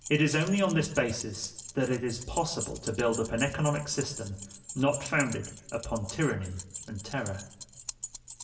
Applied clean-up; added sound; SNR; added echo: none; Keys jangling; 12 dB; reverberation time 0.7 s.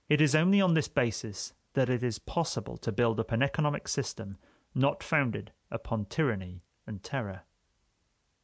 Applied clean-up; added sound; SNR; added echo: none; none; none; none.